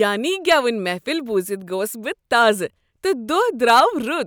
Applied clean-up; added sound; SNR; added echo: none; none; none; none.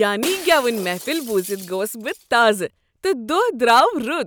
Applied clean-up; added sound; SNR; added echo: none; Shatter; 15 dB; none.